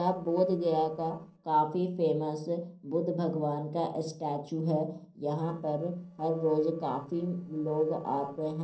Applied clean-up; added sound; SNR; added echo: neural separator model SepFormer DNS4.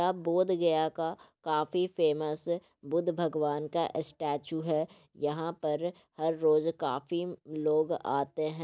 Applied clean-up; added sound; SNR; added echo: none; none; none; none.